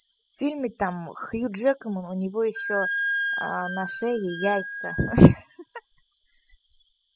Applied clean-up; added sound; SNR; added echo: classical method spectral subtraction.